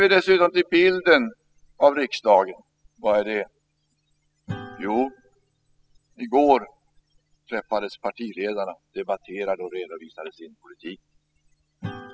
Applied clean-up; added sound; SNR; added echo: classical method spectral subtraction.